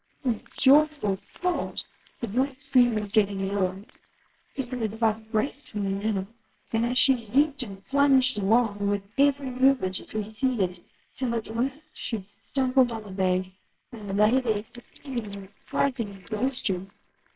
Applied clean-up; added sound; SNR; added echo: neural separator model SepFormer WHAMR!.